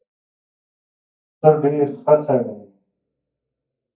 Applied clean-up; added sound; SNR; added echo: neural mask model DeepFilterNet 3.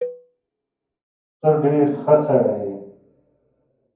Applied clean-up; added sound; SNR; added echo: none; Cowbell; 15 dB; reverberation time 0.9 s.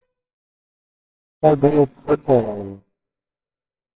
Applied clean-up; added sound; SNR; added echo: neural separator model SepFormer WHAMR!.